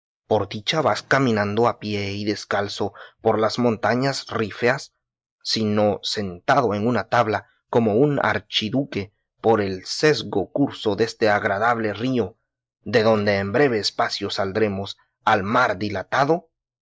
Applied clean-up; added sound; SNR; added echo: neural mask model Resemble Enhance denoiser.